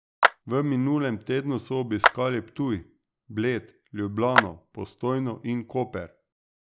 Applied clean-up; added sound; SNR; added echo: none; Clapping; 0 dB; none.